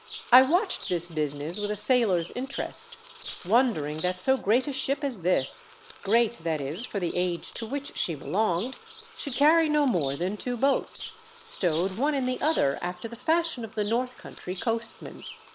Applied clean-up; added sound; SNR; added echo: none; Bird vocalization, bird call, bird song; 17 dB; none.